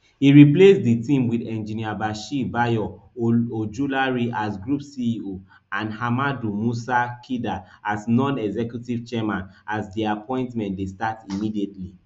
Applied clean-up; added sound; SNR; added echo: none; none; none; none.